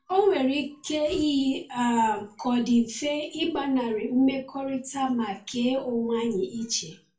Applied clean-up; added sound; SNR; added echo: none; Tearing; 18 dB; reverberation time 0.3 s.